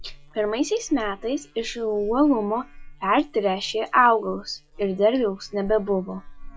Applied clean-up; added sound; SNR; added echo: classical method log-MMSE.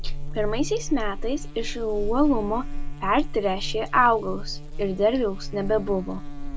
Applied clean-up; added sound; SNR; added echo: none; Buzz; 3 dB; none.